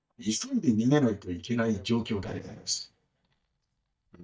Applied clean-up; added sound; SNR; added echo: neural mask model DeepFilterNet 3.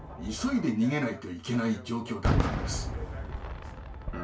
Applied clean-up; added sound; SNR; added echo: none; Fireworks; 1 dB; reverberation time 0.3 s.